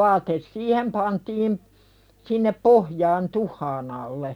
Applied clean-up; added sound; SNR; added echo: none; none; none; none.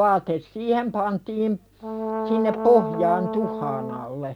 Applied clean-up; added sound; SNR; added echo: none; Brass instrument; 5 dB; none.